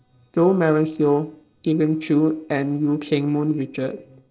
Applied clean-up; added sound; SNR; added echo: neural separator model SepFormer DNS4.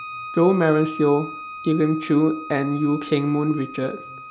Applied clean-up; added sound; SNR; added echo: none; Bowed string instrument; 14 dB; none.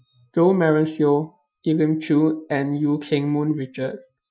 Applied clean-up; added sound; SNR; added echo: classical method Wiener filter.